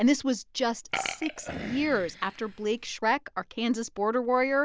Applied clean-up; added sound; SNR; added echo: none; Burping, eructation; 10 dB; none.